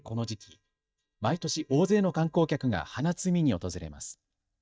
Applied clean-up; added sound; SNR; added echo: neural mask model DeepFilterNet 3.